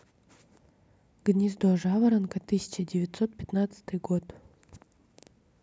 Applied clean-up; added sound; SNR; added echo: none; none; none; none.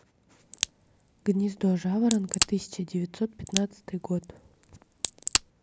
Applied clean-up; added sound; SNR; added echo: none; Crack; 4 dB; none.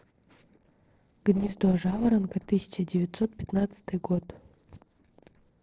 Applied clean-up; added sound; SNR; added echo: neural separator model SepFormer DNS4.